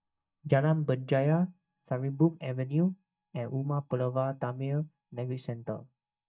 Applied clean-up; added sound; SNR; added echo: neural mask model DeepFilterNet 3.